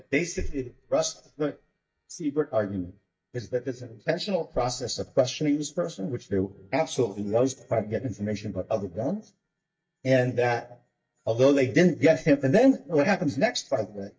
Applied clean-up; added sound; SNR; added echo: neural mask model DeepFilterNet 3.